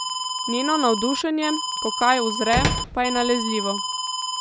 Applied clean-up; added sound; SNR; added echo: none; Slam + Alarm; 1 dB; none.